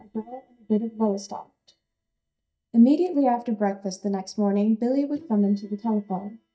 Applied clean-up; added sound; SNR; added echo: neural mask model DeepFilterNet 3.